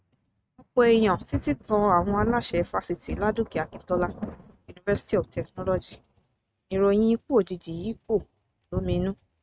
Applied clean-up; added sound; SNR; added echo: neural mask model RNNoise.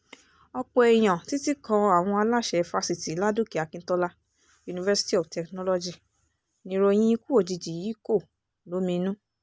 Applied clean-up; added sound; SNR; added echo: none; none; none; none.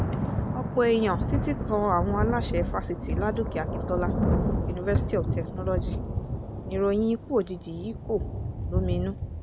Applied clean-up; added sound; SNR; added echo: none; Thunder / Rain; 0 dB; none.